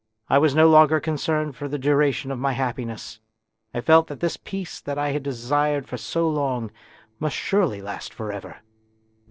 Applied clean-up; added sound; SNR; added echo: neural separator model SepFormer DNS4.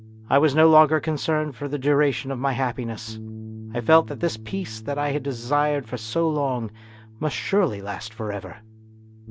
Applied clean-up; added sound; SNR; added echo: none; Bass guitar; 17 dB; none.